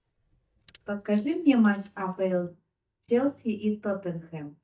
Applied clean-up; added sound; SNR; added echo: neural mask model DeepFilterNet 3.